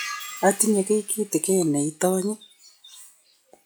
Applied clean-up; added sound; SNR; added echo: classical method log-MMSE.